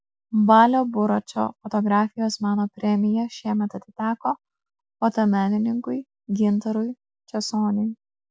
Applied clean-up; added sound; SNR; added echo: none; none; none; none.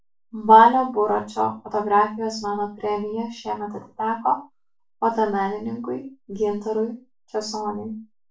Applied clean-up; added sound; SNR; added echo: none; none; none; reverberation time 0.3 s.